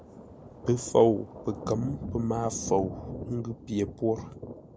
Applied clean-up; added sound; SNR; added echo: none; Thunder; 11 dB; none.